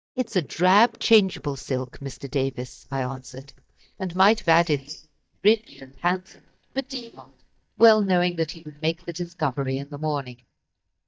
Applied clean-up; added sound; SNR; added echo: neural mask model DeepFilterNet 3.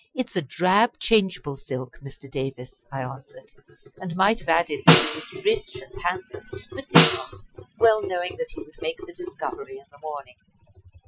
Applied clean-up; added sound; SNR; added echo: classical method Wiener filter.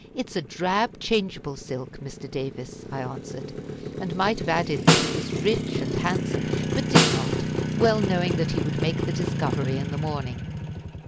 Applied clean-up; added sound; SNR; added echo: none; Motorcycle + Snare drum; -2 dB; none.